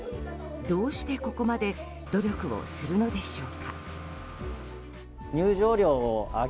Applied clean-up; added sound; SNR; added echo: none; none; none; none.